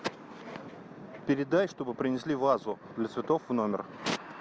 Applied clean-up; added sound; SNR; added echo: none; none; none; none.